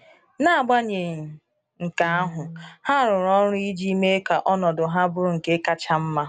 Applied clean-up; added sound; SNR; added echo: none; Guitar; 16 dB; none.